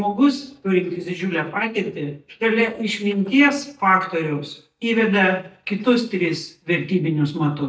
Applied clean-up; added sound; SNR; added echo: neural mask model DeepFilterNet 3.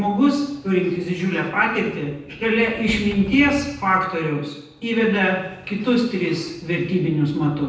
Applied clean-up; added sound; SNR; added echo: none; Sliding door; 19 dB; reverberation time 0.9 s.